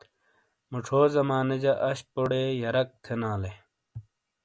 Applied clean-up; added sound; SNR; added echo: none; none; none; none.